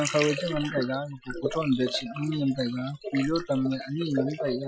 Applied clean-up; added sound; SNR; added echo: classical method Wiener filter.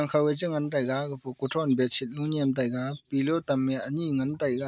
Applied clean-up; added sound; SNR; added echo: none; none; none; none.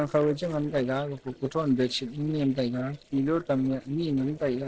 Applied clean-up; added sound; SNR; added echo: neural separator model SepFormer DNS4.